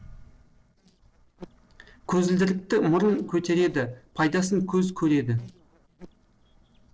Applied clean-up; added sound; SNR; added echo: neural separator model SepFormer DNS4.